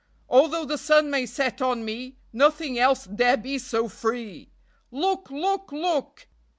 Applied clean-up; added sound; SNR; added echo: none; none; none; none.